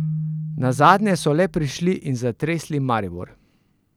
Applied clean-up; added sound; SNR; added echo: none; Keyboard (musical); 11 dB; none.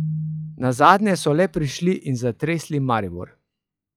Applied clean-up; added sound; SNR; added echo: classical method log-MMSE.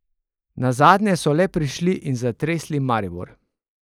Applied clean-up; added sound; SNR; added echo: neural mask model Resemble Enhance denoiser.